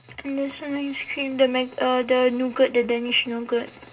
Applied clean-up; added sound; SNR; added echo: none; none; none; reverberation time 0.2 s.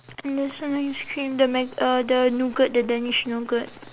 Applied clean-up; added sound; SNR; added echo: none; none; none; none.